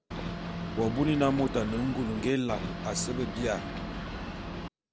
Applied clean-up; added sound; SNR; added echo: none; Boat, Water vehicle; 5 dB; none.